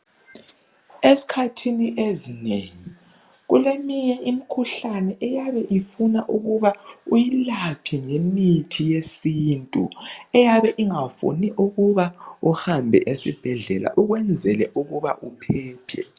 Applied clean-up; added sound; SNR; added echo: none; none; none; none.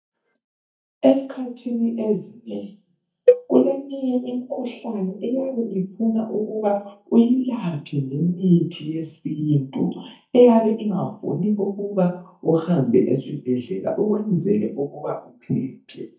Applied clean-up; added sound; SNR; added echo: neural mask model DeepFilterNet 3.